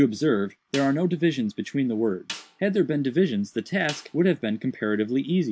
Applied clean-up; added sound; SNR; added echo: none; Snare drum; 20 dB; none.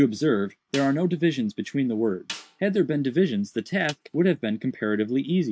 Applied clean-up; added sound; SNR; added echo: neural mask model RNNoise.